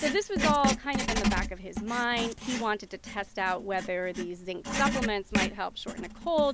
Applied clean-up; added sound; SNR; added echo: none; Writing; 2 dB; none.